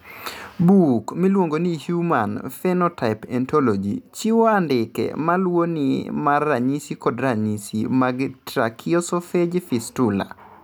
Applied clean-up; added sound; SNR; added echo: none; none; none; none.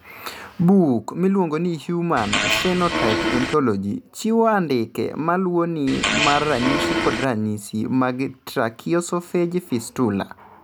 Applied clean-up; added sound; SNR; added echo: none; Fart; 1 dB; none.